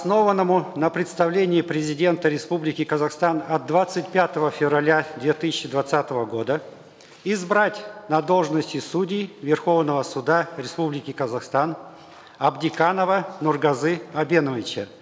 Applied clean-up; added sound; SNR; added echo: none; none; none; none.